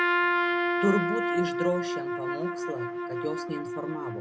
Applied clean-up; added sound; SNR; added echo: none; Trumpet; -4 dB; none.